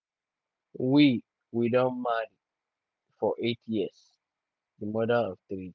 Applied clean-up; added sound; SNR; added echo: none; none; none; none.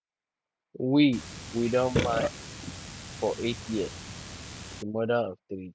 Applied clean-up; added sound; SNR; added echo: none; Burping, eructation; 5 dB; none.